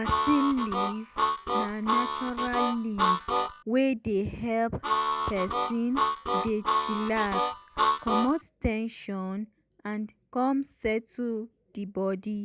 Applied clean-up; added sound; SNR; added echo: none; Harmonica; -2 dB; none.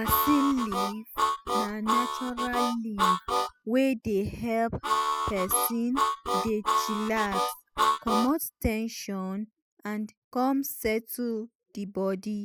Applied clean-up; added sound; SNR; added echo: classical method spectral subtraction.